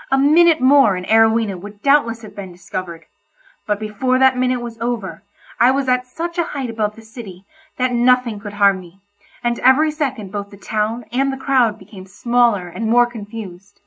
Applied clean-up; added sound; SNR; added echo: none; none; none; none.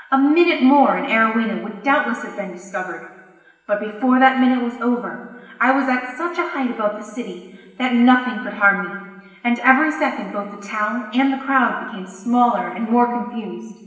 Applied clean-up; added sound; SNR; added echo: none; none; none; reverberation time 1.2 s.